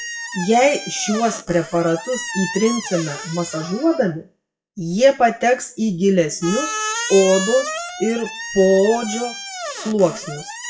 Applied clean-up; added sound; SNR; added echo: classical method WPE with log-MMSE.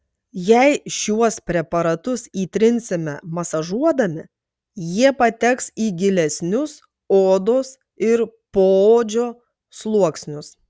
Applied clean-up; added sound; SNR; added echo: none; none; none; none.